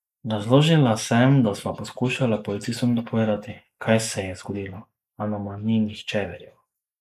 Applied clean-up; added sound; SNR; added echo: neural mask model Resemble Enhance denoiser.